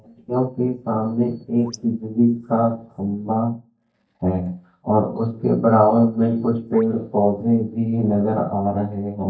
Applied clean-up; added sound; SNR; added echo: neural mask model DeepFilterNet 3.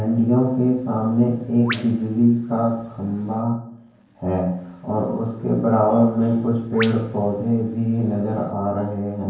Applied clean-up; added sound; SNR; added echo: none; Bird vocalization, bird call, bird song; 16 dB; reverberation time 0.9 s.